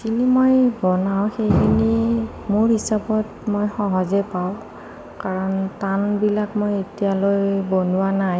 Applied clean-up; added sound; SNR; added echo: none; none; none; none.